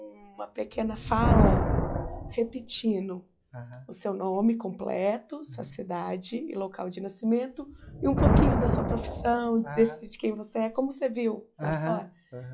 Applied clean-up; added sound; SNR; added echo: classical method log-MMSE.